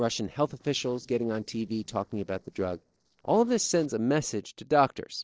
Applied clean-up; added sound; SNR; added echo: neural separator model SepFormer DNS4.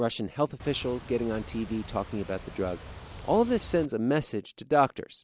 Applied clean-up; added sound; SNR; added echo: none; Boat, Water vehicle; 14 dB; none.